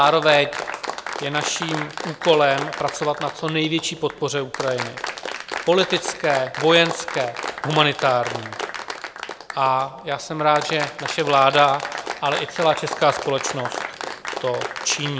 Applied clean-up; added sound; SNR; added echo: none; Applause; 9 dB; none.